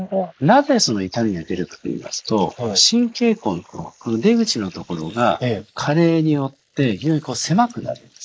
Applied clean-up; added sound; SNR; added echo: neural mask model Resemble Enhance denoiser.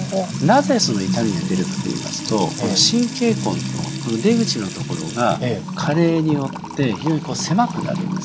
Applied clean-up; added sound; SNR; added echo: none; Trickle, dribble / Water tap, faucet / Music; 5 dB; none.